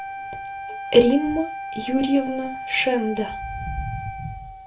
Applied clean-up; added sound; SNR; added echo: none; Wind instrument, woodwind instrument; 9 dB; reverberation time 0.2 s.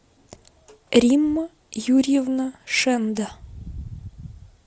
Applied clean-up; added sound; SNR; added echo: none; none; none; none.